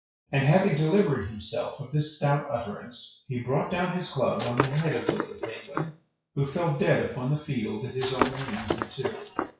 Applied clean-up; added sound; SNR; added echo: classical method WPE with log-MMSE.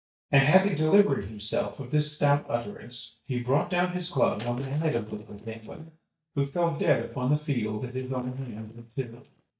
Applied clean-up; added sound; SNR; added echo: neural mask model DeepFilterNet 3.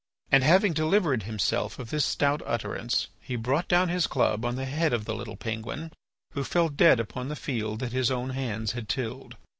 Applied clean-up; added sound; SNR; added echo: none; none; none; none.